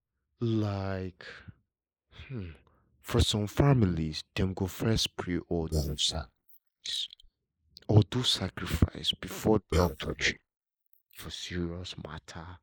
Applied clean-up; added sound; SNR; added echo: neural mask model Resemble Enhance denoiser.